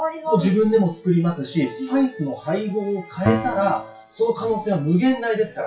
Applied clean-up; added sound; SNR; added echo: classical method WPE with log-MMSE.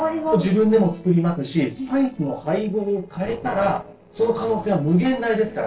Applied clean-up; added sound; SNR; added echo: neural separator model SepFormer DNS4.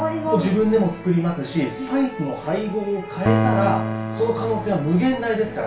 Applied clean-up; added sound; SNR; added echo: none; Piano; 6 dB; reverberation time 0.3 s.